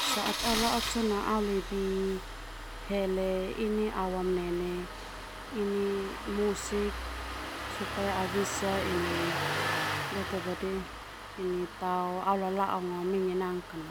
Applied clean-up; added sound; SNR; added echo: none; Engine starting; 4 dB; none.